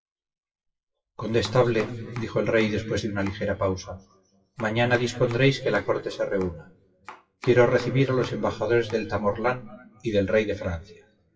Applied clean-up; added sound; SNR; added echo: classical method WPE with log-MMSE.